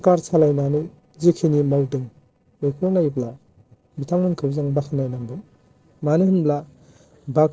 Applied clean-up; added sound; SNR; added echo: neural separator model SepFormer DNS4.